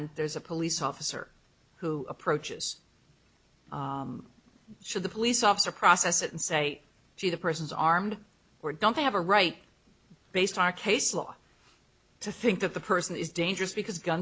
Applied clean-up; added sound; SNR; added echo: none; none; none; none.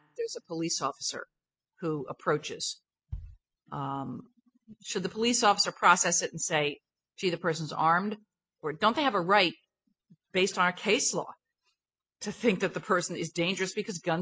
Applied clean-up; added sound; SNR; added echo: classical method spectral subtraction.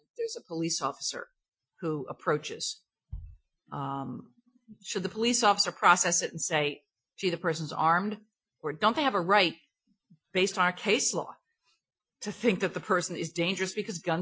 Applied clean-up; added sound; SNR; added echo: classical method Wiener filter.